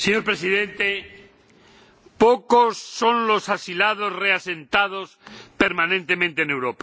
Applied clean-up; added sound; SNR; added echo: none; none; none; none.